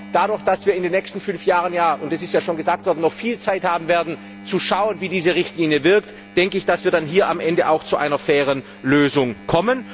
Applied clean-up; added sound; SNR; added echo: none; Engine; 20 dB; none.